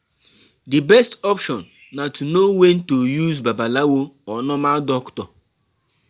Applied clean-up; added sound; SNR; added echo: none; none; none; none.